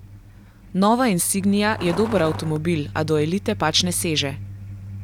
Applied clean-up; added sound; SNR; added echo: none; Truck; 12 dB; none.